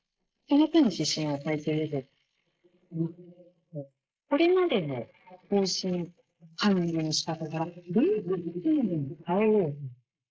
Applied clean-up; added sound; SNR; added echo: neural mask model Resemble Enhance denoiser.